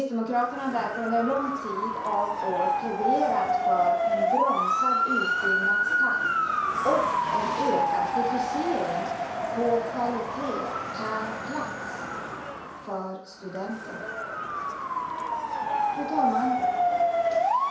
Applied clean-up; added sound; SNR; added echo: none; Motor vehicle (road) / Siren; -4 dB; reverberation time 0.6 s.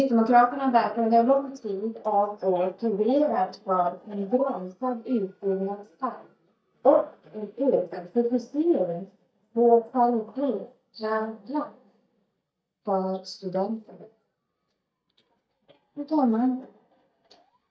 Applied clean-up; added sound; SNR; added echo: neural mask model DeepFilterNet 3.